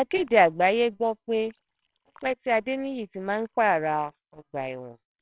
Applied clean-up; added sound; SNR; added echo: neural separator model SepFormer WHAMR!.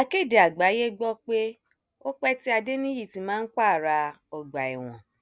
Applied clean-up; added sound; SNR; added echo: none; none; none; none.